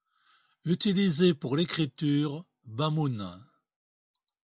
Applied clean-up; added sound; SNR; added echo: none; none; none; none.